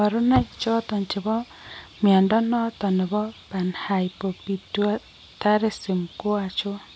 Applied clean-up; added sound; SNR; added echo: none; none; none; none.